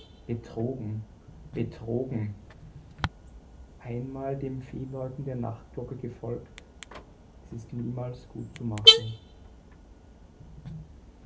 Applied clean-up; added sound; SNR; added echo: none; Alarm / Car; -5 dB; reverberation time 0.3 s.